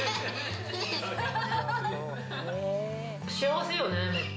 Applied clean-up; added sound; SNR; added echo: none; Bird vocalization, bird call, bird song; 14 dB; none.